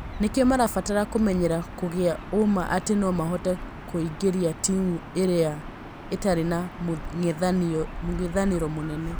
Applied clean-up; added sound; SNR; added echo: none; Gull, seagull / Ocean; 11 dB; none.